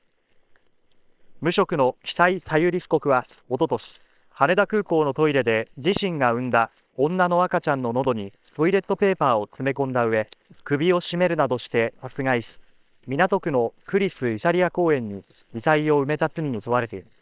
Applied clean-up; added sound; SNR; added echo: neural separator model SepFormer WHAM!.